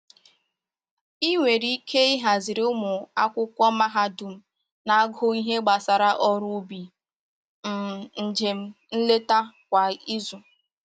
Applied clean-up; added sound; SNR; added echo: none; none; none; none.